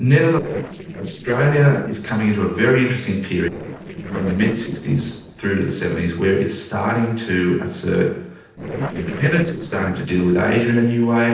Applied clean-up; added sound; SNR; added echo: neural separator model SepFormer DNS4.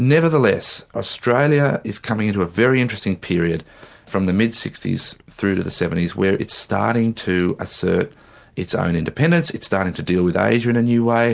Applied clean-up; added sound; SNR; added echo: none; none; none; none.